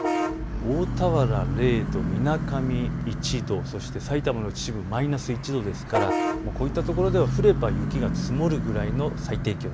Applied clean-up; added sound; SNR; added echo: none; Bus / Vehicle horn, car horn, honking; 1 dB; none.